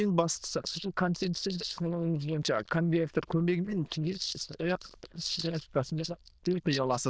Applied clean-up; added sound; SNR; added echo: neural diffusion model UNIVERSE++.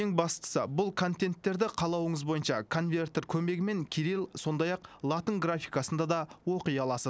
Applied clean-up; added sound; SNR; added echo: none; none; none; none.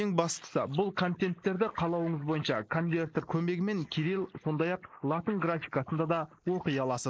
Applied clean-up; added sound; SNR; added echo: neural mask model Resemble Enhance denoiser.